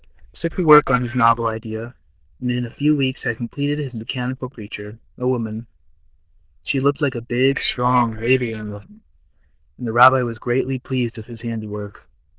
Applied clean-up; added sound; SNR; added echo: neural diffusion model UNIVERSE++.